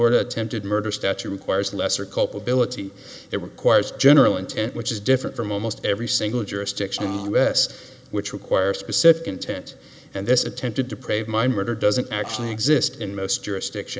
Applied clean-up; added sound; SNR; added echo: none; Burping, eructation; 13 dB; none.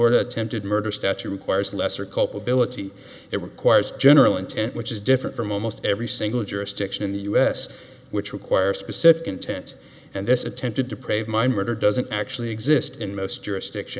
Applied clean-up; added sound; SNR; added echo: none; none; none; none.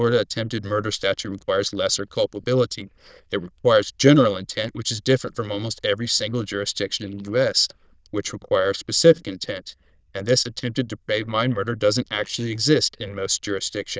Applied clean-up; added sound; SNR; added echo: neural diffusion model UNIVERSE++.